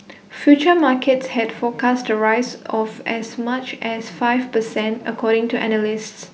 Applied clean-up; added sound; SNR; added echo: none; none; none; none.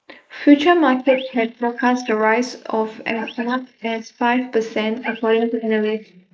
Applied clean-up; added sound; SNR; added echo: neural mask model Resemble Enhance denoiser.